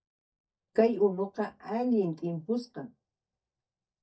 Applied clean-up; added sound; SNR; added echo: neural mask model DeepFilterNet 3.